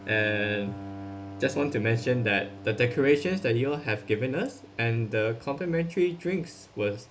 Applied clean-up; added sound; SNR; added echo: none; Bowed string instrument; 16 dB; none.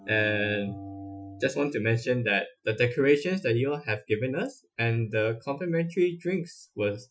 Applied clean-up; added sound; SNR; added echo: classical method Wiener filter.